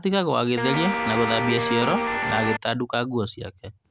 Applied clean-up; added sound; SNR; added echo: none; Guitar; 1 dB; none.